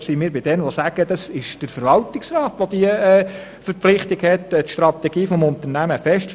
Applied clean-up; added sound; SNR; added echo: none; none; none; none.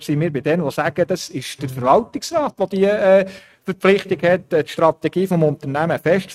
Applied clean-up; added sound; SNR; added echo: neural mask model RNNoise.